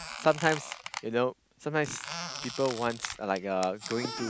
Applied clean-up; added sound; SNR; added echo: none; Squeak; 10 dB; none.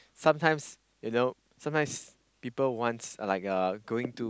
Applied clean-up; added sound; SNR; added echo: none; none; none; none.